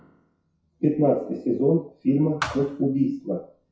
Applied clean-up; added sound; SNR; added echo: classical method WPE with log-MMSE.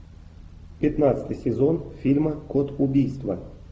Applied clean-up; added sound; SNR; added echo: none; none; none; none.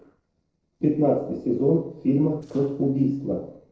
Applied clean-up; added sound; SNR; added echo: neural separator model SepFormer DNS4.